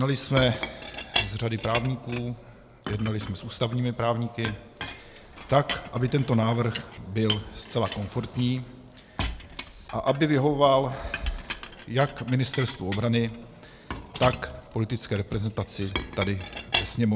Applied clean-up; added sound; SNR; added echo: none; Chink, clink; 9 dB; none.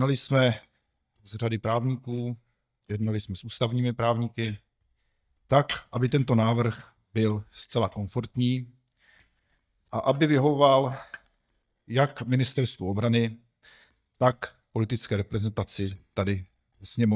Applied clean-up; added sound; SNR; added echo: neural mask model DeepFilterNet 3.